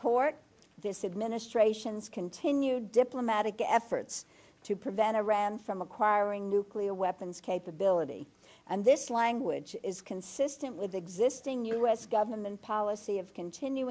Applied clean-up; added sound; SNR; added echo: none; none; none; none.